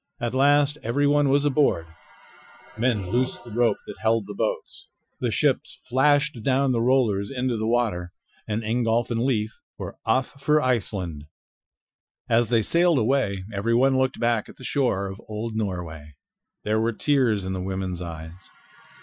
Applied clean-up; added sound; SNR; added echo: classical method Wiener filter.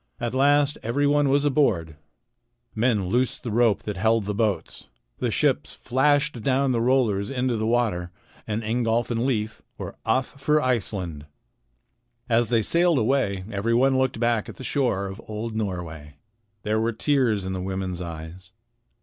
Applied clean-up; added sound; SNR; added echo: none; none; none; none.